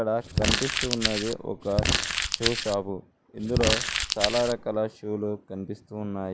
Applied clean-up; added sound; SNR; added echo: none; Crumpling, crinkling; -1 dB; none.